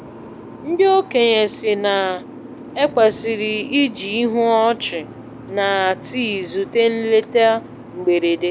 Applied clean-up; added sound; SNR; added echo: none; Boat, Water vehicle; 17 dB; none.